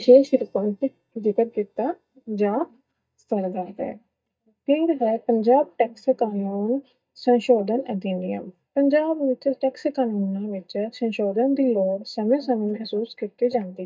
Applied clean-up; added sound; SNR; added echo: neural mask model DeepFilterNet 3.